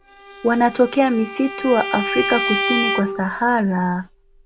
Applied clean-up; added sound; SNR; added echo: none; Bowed string instrument; 6 dB; none.